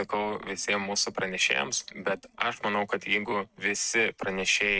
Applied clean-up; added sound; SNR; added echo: neural mask model RNNoise.